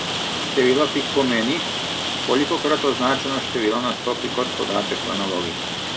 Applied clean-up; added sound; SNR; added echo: none; Rain; 3 dB; none.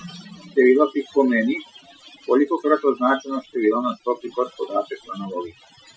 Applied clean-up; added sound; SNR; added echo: classical method Wiener filter.